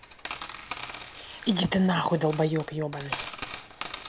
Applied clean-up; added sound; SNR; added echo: none; Coin (dropping); 11 dB; none.